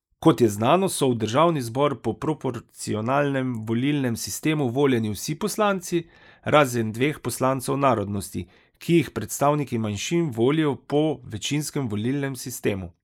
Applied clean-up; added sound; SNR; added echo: neural mask model Resemble Enhance denoiser.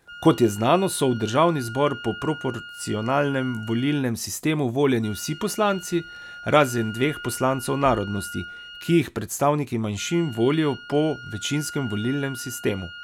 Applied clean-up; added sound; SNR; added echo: none; Wind instrument, woodwind instrument; 16 dB; none.